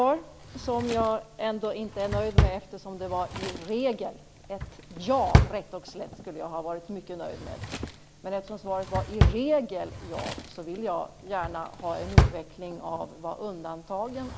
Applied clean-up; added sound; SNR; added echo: none; Drawer open or close; -1 dB; none.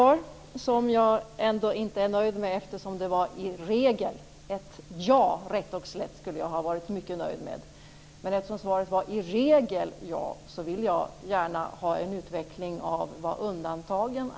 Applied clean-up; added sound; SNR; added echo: none; none; none; none.